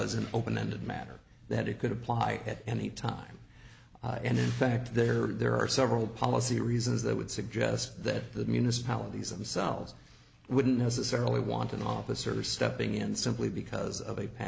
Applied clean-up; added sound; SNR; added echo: none; none; none; none.